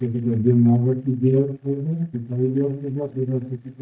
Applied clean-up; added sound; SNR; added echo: neural mask model DeepFilterNet 3.